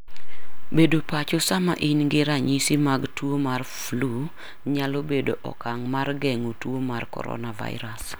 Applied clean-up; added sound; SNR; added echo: none; none; none; none.